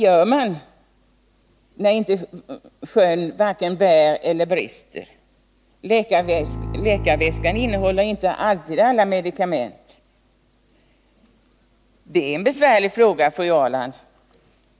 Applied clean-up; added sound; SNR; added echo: none; Bowed string instrument; 8 dB; none.